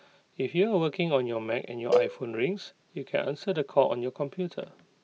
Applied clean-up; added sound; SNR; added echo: none; Cowbell; 3 dB; none.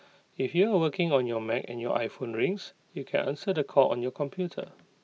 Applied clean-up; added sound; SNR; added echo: none; none; none; none.